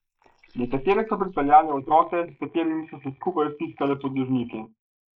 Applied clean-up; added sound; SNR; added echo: neural mask model Resemble Enhance denoiser.